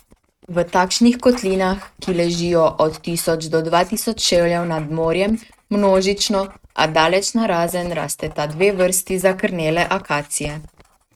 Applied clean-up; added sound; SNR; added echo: neural mask model RNNoise.